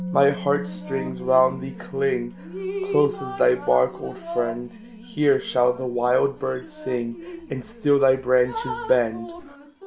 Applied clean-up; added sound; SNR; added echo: none; Musical instrument + Drip; 11 dB; none.